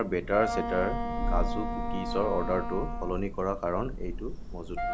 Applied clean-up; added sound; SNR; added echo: none; Thunder / Rain + Wind instrument, woodwind instrument; 0 dB; none.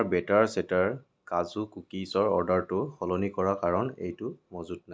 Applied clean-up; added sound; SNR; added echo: none; none; none; none.